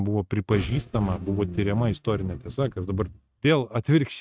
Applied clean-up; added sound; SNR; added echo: neural mask model RNNoise.